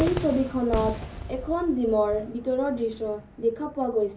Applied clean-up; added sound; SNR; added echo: none; Cheering / Fireworks; 10 dB; reverberation time 0.5 s.